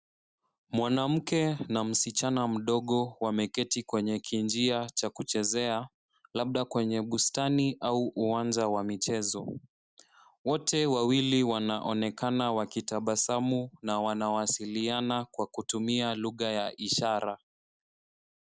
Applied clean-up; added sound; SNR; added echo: none; none; none; none.